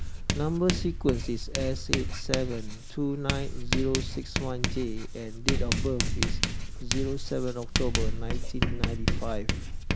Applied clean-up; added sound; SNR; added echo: none; Writing; -4 dB; none.